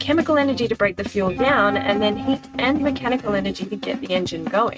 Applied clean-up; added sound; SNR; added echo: neural mask model RNNoise.